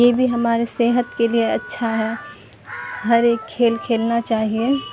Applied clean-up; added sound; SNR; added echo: none; Harmonica; 18 dB; none.